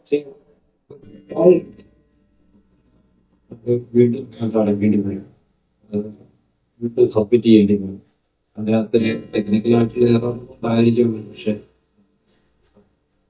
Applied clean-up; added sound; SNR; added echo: neural mask model DeepFilterNet 3.